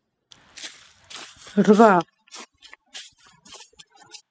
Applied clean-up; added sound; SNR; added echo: classical method spectral subtraction.